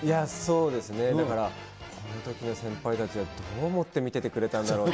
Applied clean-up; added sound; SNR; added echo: none; none; none; none.